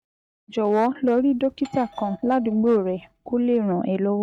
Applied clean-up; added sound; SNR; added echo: neural mask model RNNoise.